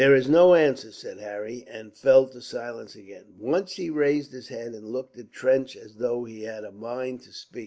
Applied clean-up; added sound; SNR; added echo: none; none; none; none.